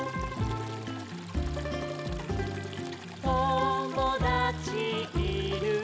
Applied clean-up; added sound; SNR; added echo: none; Stream; 18 dB; none.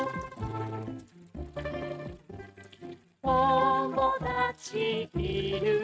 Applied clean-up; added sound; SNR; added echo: neural mask model RNNoise.